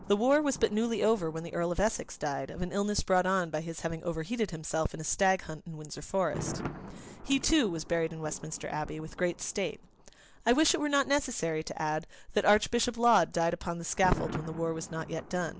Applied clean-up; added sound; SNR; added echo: none; Thunder; 16 dB; none.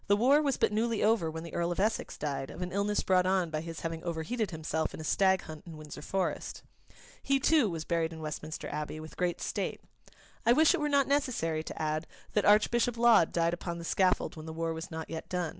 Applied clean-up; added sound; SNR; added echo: none; none; none; none.